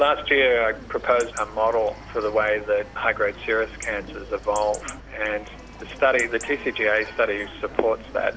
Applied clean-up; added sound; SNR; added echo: none; Chatter / Chirp, tweet / Livestock, farm animals, working animals + Mechanical fan; 16 dB; none.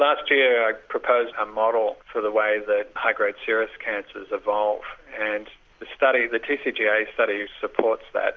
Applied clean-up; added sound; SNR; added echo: none; none; none; none.